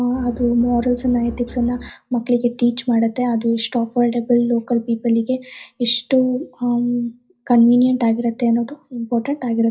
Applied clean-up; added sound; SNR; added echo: none; Bowed string instrument; 15 dB; reverberation time 0.5 s.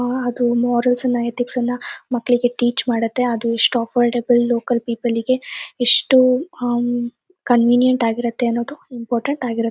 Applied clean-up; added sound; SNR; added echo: none; none; none; none.